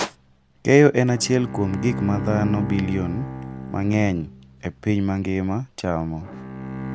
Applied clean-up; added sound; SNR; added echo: none; Bowed string instrument; 9 dB; none.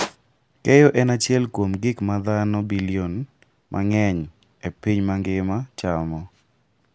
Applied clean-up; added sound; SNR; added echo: none; none; none; none.